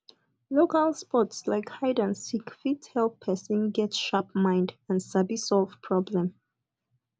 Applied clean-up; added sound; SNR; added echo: none; none; none; none.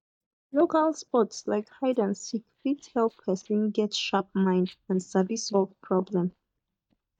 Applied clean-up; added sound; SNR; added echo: neural mask model DeepFilterNet 3.